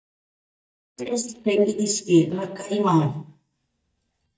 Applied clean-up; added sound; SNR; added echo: neural mask model DeepFilterNet 3.